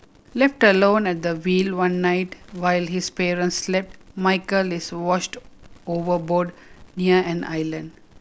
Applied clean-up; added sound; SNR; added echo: none; none; none; none.